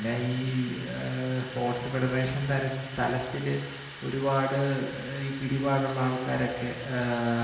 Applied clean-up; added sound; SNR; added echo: none; Sink (filling or washing) / Water tap, faucet; 14 dB; reverberation time 1.1 s.